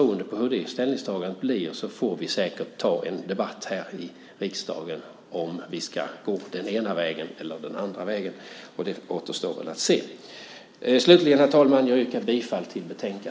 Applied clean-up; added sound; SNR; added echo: none; none; none; none.